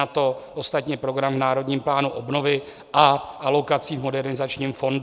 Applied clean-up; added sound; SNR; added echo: none; none; none; none.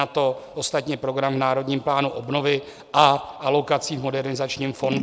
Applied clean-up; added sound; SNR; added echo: none; Scissors; 17 dB; none.